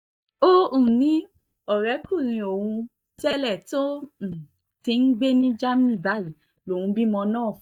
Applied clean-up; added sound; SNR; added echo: neural mask model DeepFilterNet 3.